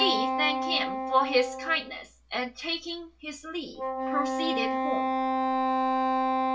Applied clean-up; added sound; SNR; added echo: none; Wind instrument, woodwind instrument; -2 dB; reverberation time 0.2 s.